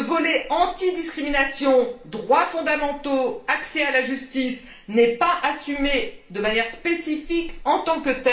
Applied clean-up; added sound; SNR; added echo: none; none; none; reverberation time 0.4 s.